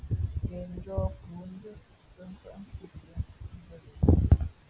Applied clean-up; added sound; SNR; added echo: none; none; none; none.